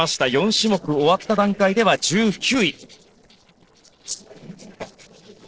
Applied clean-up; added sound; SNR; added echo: neural separator model SepFormer DNS4.